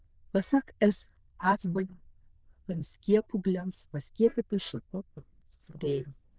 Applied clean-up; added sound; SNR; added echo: neural diffusion model UNIVERSE++.